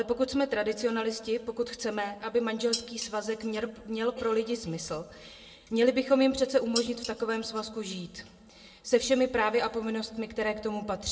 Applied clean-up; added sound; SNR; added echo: none; Dishes, pots, and pans; 11 dB; reverberation time 0.6 s.